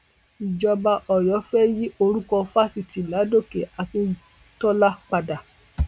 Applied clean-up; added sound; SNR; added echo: none; none; none; none.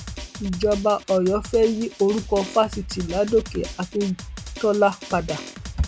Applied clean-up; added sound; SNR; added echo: none; Drum; 13 dB; none.